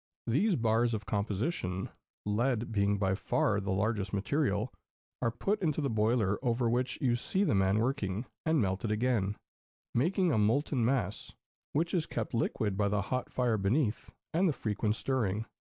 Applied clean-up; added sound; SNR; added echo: none; none; none; none.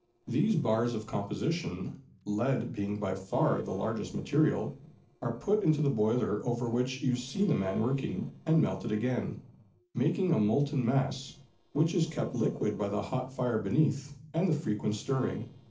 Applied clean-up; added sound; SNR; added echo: neural separator model SepFormer DNS4.